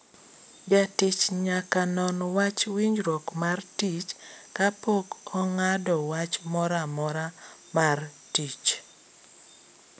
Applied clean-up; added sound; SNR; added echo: none; none; none; none.